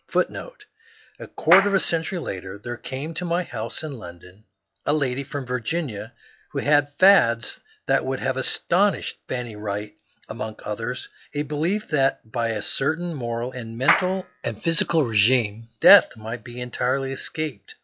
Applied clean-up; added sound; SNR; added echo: classical method log-MMSE.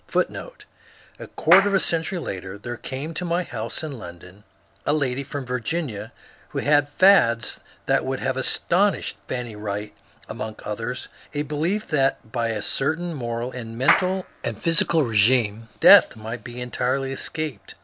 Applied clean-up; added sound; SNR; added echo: none; Clapping; 4 dB; none.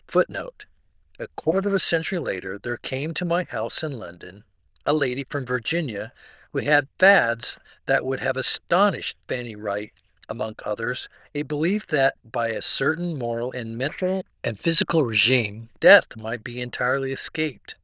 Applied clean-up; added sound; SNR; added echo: neural diffusion model UNIVERSE++.